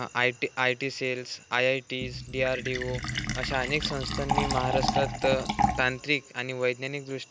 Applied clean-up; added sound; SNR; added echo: none; Fill (with liquid); 3 dB; none.